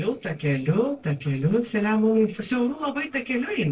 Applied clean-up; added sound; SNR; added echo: neural separator model SepFormer DNS4.